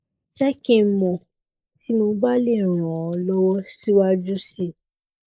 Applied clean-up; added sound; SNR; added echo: neural mask model Resemble Enhance denoiser.